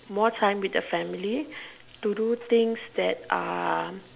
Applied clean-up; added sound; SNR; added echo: none; none; none; none.